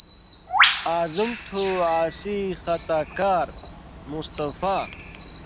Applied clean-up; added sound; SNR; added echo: none; Bird; 1 dB; none.